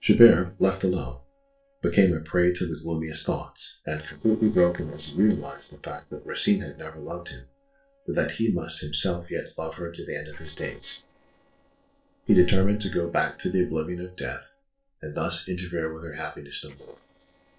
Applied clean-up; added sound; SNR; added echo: neural separator model SepFormer DNS4.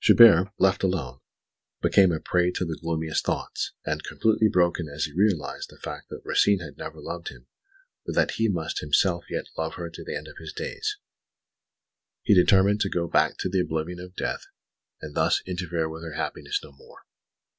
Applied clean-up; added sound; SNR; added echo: none; none; none; none.